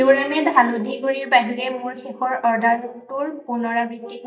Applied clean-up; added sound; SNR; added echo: neural mask model DeepFilterNet 3.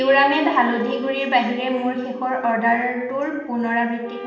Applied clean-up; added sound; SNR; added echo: none; Wind instrument, woodwind instrument; 18 dB; reverberation time 1.1 s.